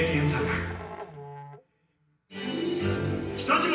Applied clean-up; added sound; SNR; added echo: none; Musical instrument; 17 dB; reverberation time 0.9 s.